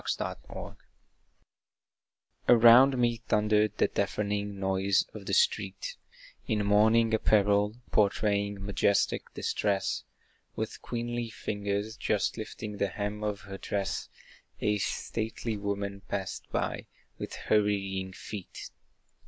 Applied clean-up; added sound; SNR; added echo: none; none; none; none.